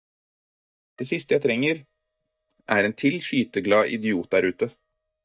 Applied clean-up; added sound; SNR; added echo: neural mask model DeepFilterNet 3.